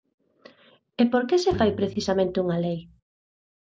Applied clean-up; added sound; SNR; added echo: none; Guitar; 13 dB; none.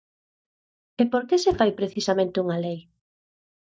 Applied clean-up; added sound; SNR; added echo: neural mask model DeepFilterNet 3.